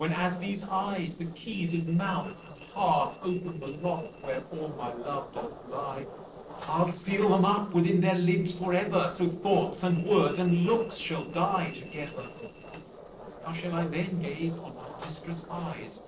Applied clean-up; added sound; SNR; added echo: neural separator model SepFormer DNS4.